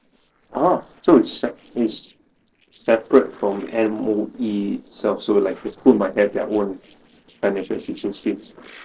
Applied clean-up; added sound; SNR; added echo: neural separator model SepFormer DNS4.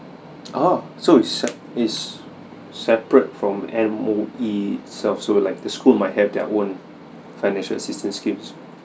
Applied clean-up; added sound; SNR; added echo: none; none; none; none.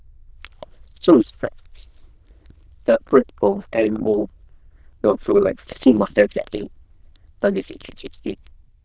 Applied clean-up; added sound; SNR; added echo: neural diffusion model UNIVERSE++.